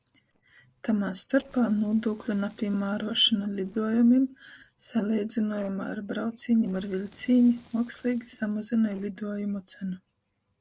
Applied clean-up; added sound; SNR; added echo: neural separator model SepFormer DNS4.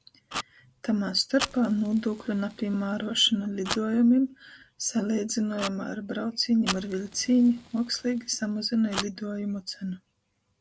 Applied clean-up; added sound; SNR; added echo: none; Fire; 14 dB; none.